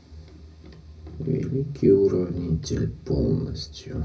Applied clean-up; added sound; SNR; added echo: none; none; none; reverberation time 0.4 s.